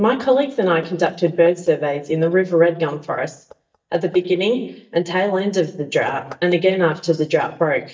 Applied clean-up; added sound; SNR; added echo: neural mask model DeepFilterNet 3.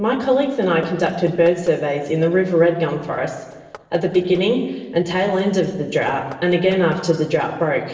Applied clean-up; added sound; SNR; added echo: neural separator model SepFormer DNS4.